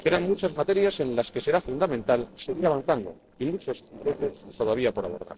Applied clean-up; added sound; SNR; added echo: neural separator model SepFormer DNS4.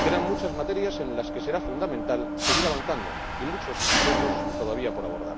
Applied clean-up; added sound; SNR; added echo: none; Mechanisms; -3 dB; none.